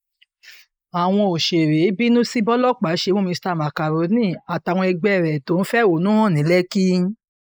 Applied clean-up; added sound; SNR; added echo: neural mask model Resemble Enhance denoiser.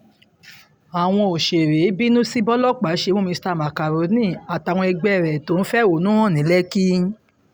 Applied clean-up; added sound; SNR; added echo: none; none; none; none.